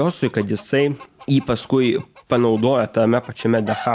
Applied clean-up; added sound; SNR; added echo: none; Chicken, rooster; 19 dB; none.